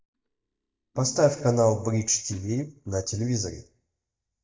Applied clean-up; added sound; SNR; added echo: neural mask model DeepFilterNet 3.